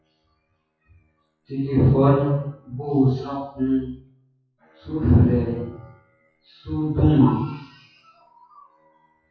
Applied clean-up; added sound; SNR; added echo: classical method WPE with log-MMSE.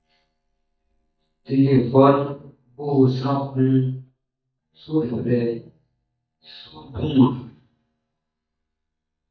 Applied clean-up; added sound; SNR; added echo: neural mask model DeepFilterNet 3.